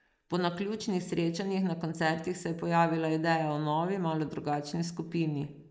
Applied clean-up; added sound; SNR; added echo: neural mask model Resemble Enhance denoiser.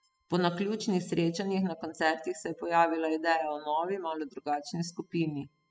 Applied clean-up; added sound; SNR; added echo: classical method spectral subtraction.